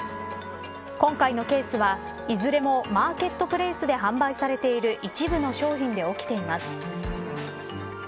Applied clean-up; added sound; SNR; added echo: none; none; none; none.